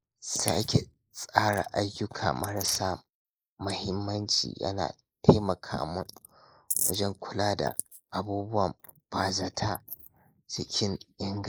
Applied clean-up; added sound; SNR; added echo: neural mask model Resemble Enhance denoiser.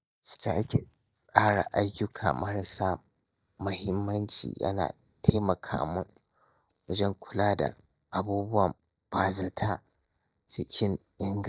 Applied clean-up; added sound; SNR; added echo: neural mask model DeepFilterNet 3.